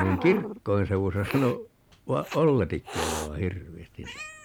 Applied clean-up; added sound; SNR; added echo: none; Hiss; 10 dB; none.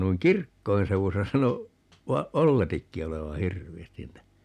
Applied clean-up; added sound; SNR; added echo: none; none; none; none.